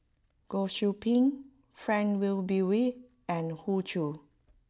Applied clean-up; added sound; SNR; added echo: none; none; none; none.